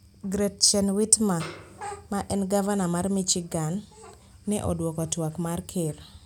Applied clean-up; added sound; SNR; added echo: none; Snare drum; 16 dB; none.